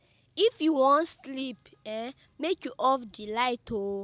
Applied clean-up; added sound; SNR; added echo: none; none; none; none.